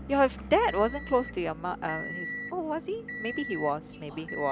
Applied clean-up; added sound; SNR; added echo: none; Motor vehicle (road) / Engine; 10 dB; none.